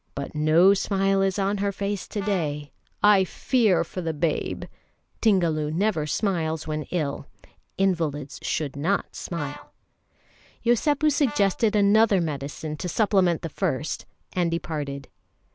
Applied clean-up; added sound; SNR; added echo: none; Brass instrument; 18 dB; none.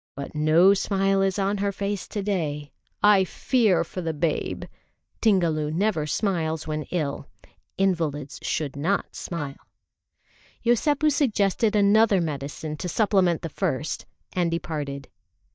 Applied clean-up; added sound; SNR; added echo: neural mask model DeepFilterNet 3.